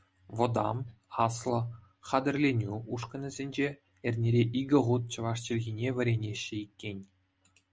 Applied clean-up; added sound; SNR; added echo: none; none; none; none.